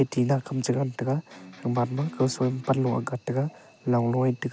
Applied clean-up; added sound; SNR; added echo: none; Electric guitar; 19 dB; none.